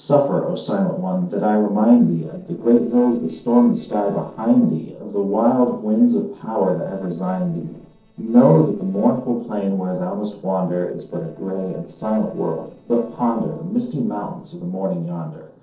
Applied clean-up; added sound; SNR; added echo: neural separator model SepFormer DNS4.